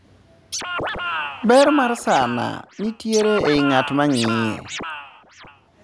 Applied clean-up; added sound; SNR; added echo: none; Scratching (performance technique); 8 dB; none.